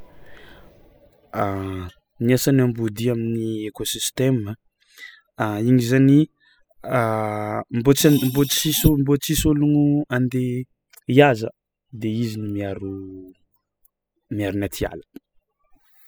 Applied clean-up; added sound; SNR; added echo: classical method spectral subtraction.